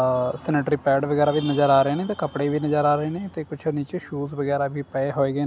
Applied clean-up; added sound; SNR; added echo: none; none; none; none.